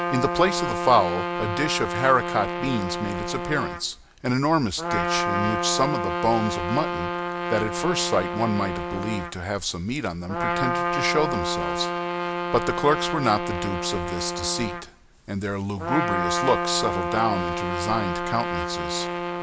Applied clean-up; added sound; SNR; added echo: none; Trumpet; 2 dB; none.